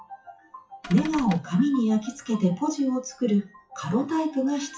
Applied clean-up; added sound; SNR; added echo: classical method WPE with log-MMSE.